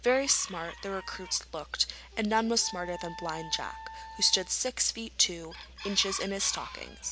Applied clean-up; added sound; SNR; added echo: none; Wind instrument, woodwind instrument + Chicken, rooster; 15 dB; none.